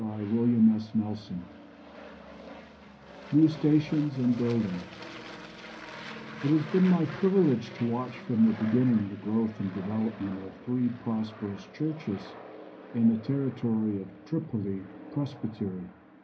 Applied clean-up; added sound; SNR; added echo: none; Aircraft; 16 dB; reverberation time 0.5 s.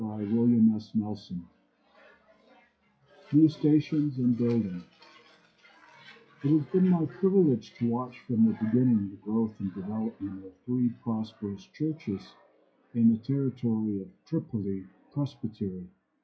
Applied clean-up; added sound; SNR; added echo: classical method WPE with log-MMSE.